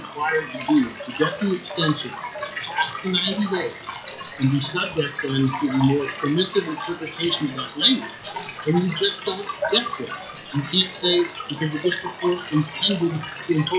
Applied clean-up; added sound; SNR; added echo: classical method log-MMSE.